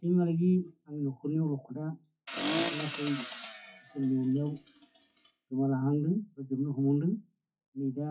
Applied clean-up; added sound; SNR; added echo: classical method WPE with log-MMSE.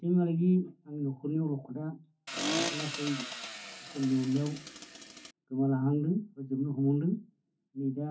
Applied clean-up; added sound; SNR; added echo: none; Accelerating, revving, vroom; 6 dB; reverberation time 0.3 s.